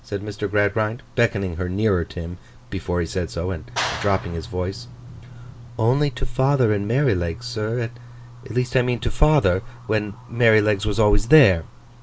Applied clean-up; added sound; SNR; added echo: none; Clapping; 11 dB; none.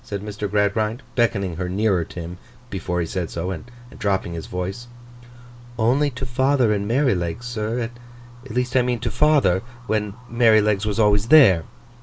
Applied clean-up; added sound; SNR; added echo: none; none; none; none.